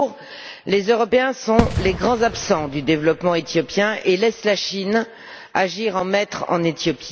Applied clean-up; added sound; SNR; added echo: none; Fireworks; 7 dB; none.